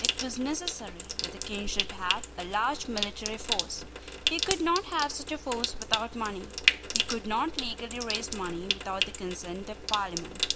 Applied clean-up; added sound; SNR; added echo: none; Trickle, dribble / Sink (filling or washing) / Water tap, faucet; 0 dB; none.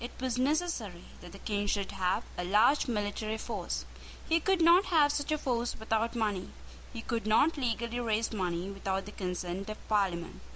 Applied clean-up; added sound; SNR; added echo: none; none; none; none.